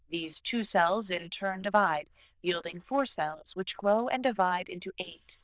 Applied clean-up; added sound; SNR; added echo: neural diffusion model UNIVERSE++.